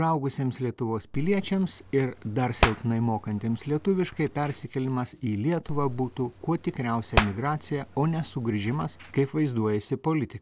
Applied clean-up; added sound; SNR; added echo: none; Hands; 7 dB; none.